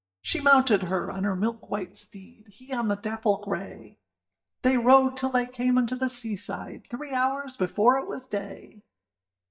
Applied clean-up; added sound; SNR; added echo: neural mask model DeepFilterNet 3.